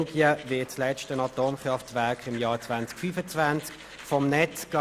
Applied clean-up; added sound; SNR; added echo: none; Domestic sounds, home sounds + Applause / Cheering; 20 dB; none.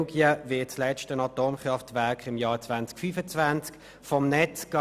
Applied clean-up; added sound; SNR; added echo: none; none; none; none.